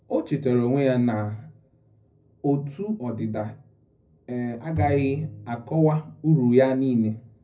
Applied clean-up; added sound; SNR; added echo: none; Bowed string instrument; 10 dB; reverberation time 0.4 s.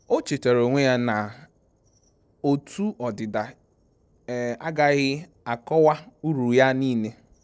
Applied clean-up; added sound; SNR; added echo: none; none; none; none.